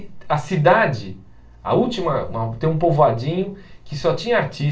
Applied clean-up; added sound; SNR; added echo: none; none; none; reverberation time 0.3 s.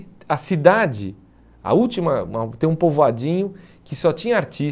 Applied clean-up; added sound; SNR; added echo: none; none; none; none.